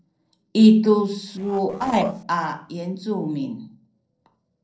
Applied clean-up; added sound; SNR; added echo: neural separator model SepFormer DNS4.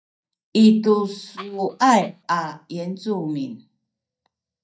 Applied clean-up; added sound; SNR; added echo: neural mask model DeepFilterNet 3.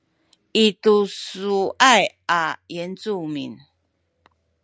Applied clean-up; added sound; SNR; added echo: none; none; none; none.